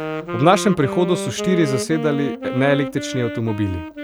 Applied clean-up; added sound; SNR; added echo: none; Wind instrument, woodwind instrument; 7 dB; none.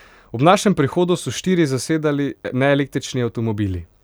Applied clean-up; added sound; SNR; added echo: none; none; none; none.